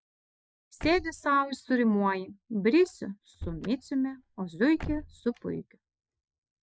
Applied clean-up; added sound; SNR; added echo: neural mask model DeepFilterNet 3.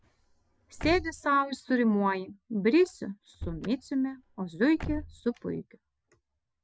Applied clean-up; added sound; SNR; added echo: none; Slam / Car; 15 dB; none.